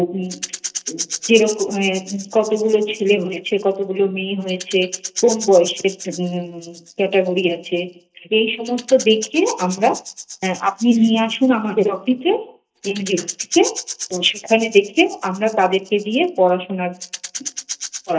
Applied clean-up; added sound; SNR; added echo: neural mask model DeepFilterNet 3.